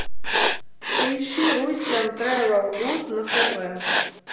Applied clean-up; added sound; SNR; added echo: none; Writing; 0 dB; reverberation time 0.9 s.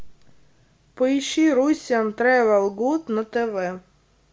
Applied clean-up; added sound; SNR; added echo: none; none; none; none.